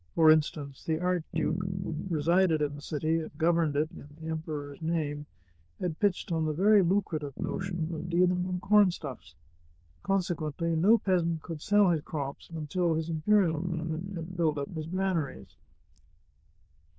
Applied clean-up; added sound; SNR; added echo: neural diffusion model UNIVERSE++.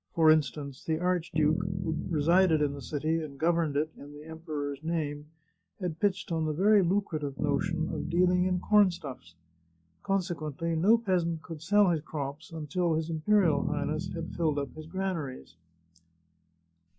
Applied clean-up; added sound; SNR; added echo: classical method log-MMSE.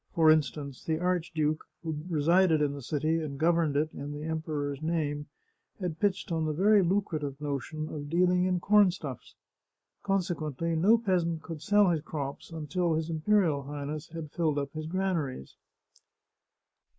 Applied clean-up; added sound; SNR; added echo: neural mask model Resemble Enhance denoiser.